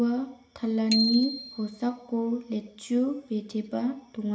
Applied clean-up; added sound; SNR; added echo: none; Bicycle bell; 8 dB; reverberation time 0.6 s.